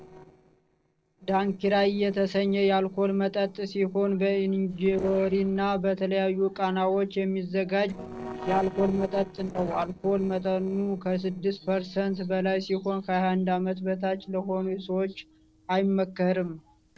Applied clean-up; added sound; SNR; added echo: neural separator model SepFormer DNS4.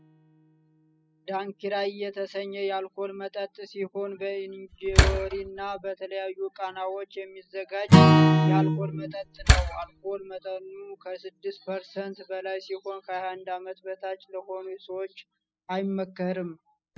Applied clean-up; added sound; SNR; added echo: classical method spectral subtraction.